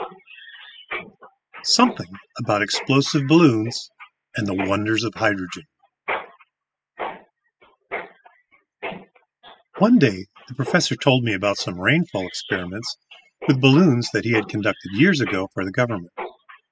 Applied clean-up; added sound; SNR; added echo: classical method spectral subtraction.